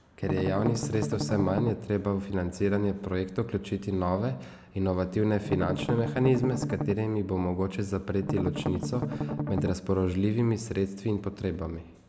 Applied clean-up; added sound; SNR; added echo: none; Strum; 3 dB; none.